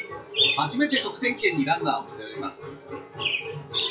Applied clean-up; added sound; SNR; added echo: classical method WPE with log-MMSE.